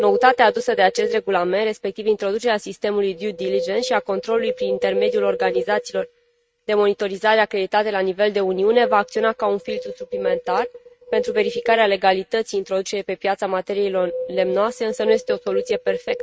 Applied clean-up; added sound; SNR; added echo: neural mask model RNNoise.